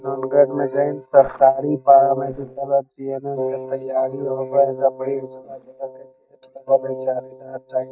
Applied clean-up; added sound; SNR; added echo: neural mask model DeepFilterNet 3.